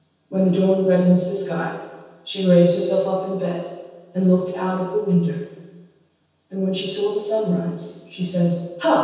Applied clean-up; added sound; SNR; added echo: none; none; none; reverberation time 1.2 s.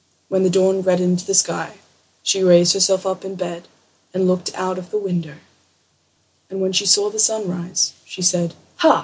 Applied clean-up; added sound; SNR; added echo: none; none; none; none.